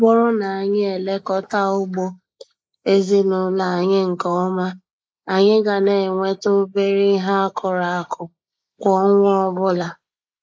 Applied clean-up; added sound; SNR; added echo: neural mask model Resemble Enhance denoiser.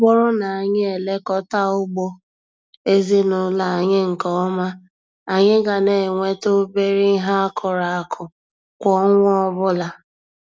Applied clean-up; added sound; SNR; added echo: none; none; none; none.